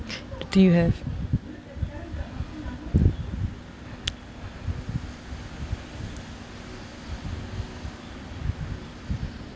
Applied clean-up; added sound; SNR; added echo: none; none; none; none.